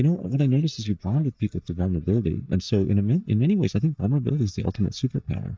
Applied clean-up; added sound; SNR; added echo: neural mask model DeepFilterNet 3.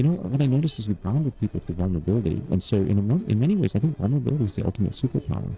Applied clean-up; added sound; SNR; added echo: neural separator model SepFormer DNS4.